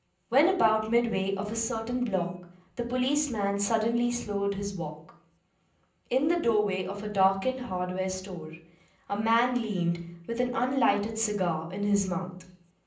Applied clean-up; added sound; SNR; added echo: none; none; none; reverberation time 0.6 s.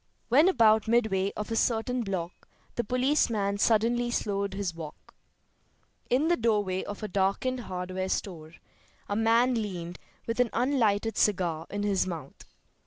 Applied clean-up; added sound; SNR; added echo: none; none; none; none.